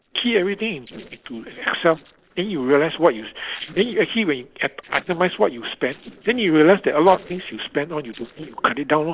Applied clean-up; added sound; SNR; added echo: neural separator model SepFormer DNS4.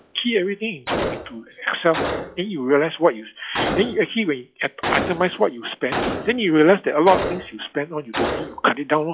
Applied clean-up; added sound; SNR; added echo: classical method log-MMSE.